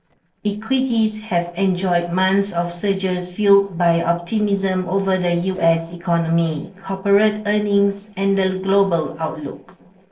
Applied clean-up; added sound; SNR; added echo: neural separator model SepFormer DNS4.